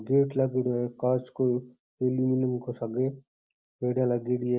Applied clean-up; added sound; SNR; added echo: none; none; none; none.